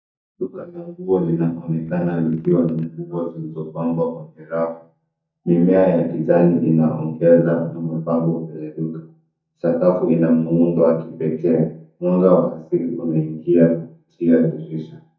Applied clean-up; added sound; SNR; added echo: neural mask model DeepFilterNet 3.